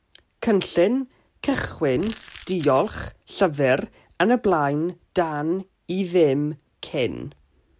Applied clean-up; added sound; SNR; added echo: none; Crumpling, crinkling; 18 dB; none.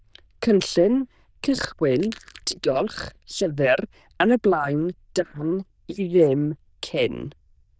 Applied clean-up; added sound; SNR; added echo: neural diffusion model UNIVERSE++.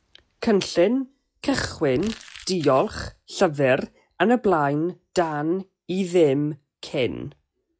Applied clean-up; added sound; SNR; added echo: classical method log-MMSE.